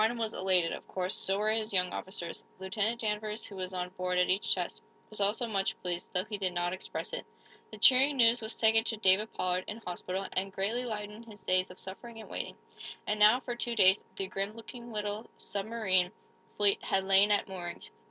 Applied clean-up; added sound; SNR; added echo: none; none; none; none.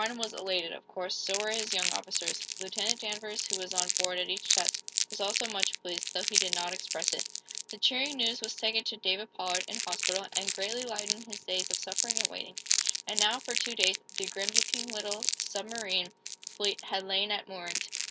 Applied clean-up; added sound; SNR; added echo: none; Crumpling, crinkling; -1 dB; none.